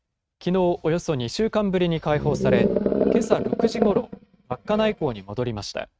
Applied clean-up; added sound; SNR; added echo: neural mask model RNNoise.